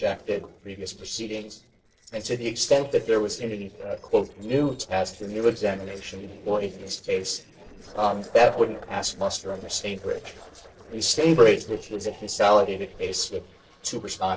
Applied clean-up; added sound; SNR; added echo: neural separator model SepFormer DNS4.